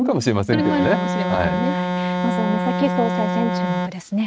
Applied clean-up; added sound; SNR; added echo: neural mask model RNNoise.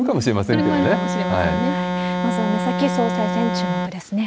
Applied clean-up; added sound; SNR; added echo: none; Organ; 0 dB; none.